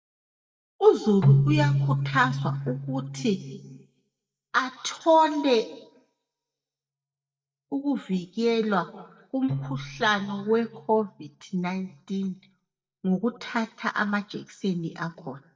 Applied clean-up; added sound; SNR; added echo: neural mask model DeepFilterNet 3.